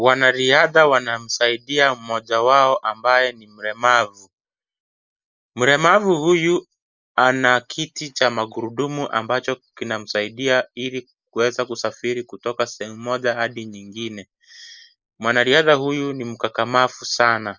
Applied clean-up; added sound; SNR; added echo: neural mask model Resemble Enhance denoiser.